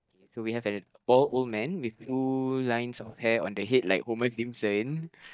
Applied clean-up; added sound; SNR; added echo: neural mask model DeepFilterNet 3.